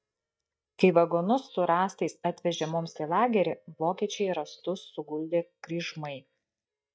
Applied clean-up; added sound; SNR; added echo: neural mask model DeepFilterNet 3.